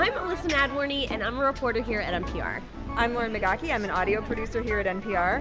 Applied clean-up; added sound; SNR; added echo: none; Thump, thud; 15 dB; none.